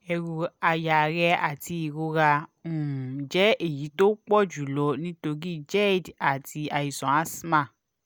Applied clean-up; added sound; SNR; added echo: none; none; none; none.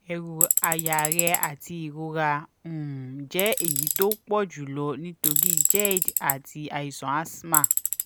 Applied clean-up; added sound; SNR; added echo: none; Tools; -1 dB; none.